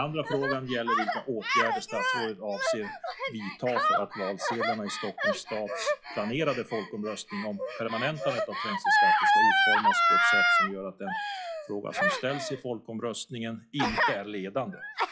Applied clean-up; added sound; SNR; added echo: classical method log-MMSE.